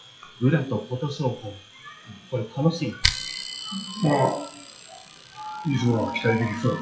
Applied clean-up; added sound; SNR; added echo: classical method WPE with log-MMSE.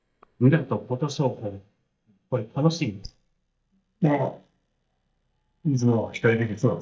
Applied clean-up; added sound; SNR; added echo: neural mask model DeepFilterNet 3.